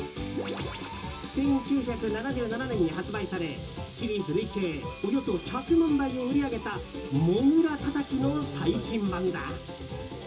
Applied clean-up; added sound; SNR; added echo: none; Water tap, faucet; 19 dB; reverberation time 0.2 s.